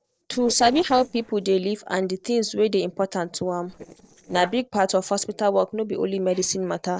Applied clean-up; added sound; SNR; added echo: neural separator model SepFormer DNS4.